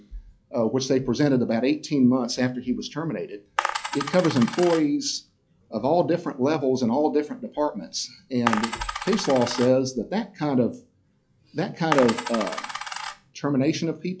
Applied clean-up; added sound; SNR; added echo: classical method log-MMSE.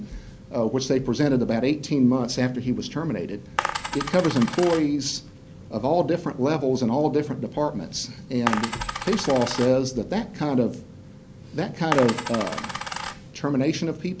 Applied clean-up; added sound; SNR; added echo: none; Coin (dropping); 6 dB; none.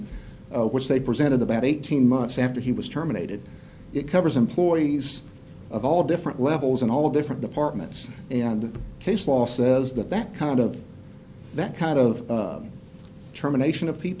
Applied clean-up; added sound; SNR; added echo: none; none; none; none.